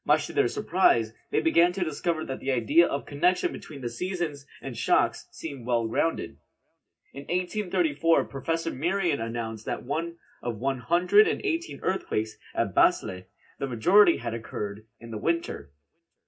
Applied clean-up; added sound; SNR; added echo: none; none; none; reverberation time 0.4 s.